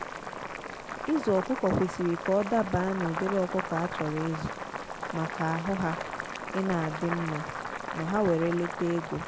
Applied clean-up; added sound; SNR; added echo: none; Boiling; 6 dB; none.